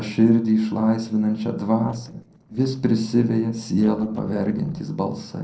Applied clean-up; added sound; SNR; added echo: neural separator model SepFormer DNS4.